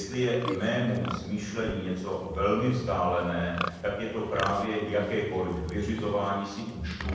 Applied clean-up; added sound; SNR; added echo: none; Livestock, farm animals, working animals; 12 dB; reverberation time 1.1 s.